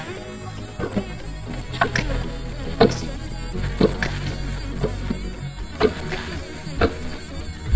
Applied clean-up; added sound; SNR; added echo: neural mask model DeepFilterNet 3.